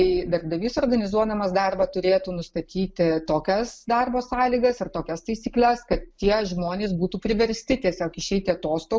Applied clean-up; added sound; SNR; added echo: none; none; none; none.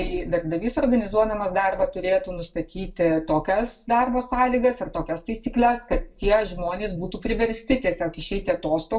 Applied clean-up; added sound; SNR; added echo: none; none; none; reverberation time 0.2 s.